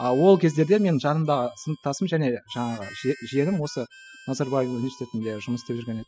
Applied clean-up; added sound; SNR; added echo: classical method spectral subtraction.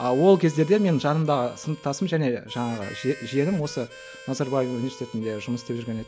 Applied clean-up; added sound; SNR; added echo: none; Harmonica; 19 dB; none.